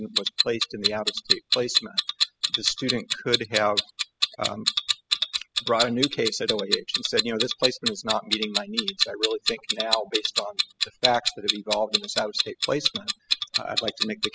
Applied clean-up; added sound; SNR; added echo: classical method spectral subtraction.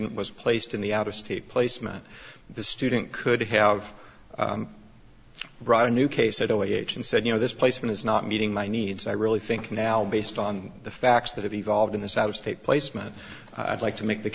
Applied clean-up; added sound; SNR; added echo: none; none; none; none.